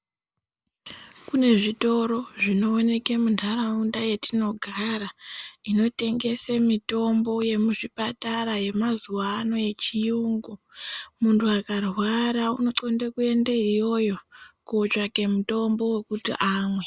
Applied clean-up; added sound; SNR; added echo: none; none; none; none.